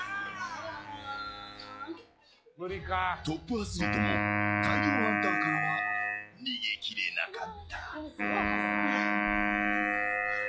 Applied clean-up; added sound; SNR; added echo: classical method log-MMSE.